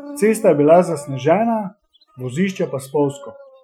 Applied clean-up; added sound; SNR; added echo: classical method Wiener filter.